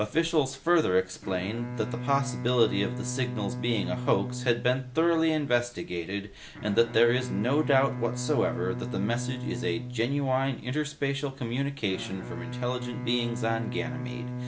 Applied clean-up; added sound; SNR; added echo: none; Bowed string instrument; 8 dB; none.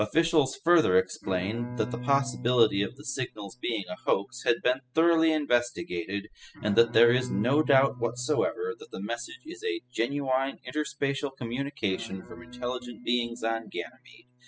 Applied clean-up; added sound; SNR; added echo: classical method spectral subtraction.